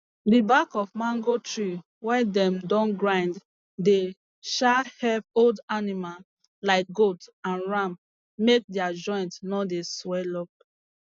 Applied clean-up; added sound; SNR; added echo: none; none; none; none.